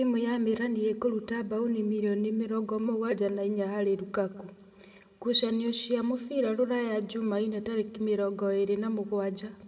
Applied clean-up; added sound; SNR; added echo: none; none; none; reverberation time 1.3 s.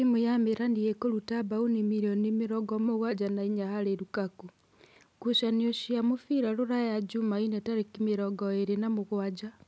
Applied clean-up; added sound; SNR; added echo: none; none; none; none.